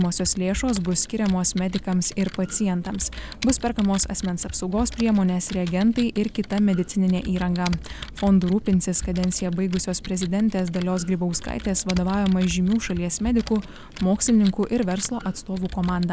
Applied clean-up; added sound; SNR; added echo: none; Computer keyboard; 13 dB; none.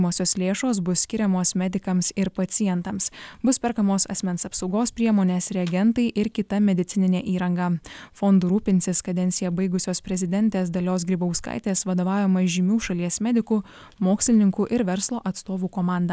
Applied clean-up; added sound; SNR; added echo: none; none; none; none.